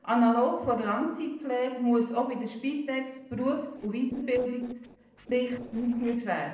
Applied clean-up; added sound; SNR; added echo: neural separator model SepFormer DNS4.